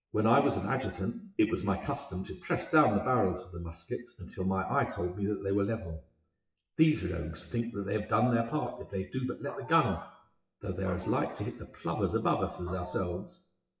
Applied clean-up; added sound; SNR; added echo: classical method WPE with log-MMSE.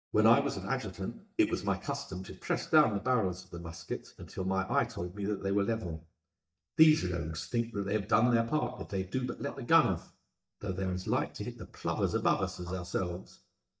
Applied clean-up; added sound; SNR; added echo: neural mask model DeepFilterNet 3.